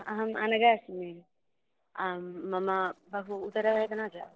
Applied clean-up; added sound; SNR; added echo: neural separator model SepFormer DNS4.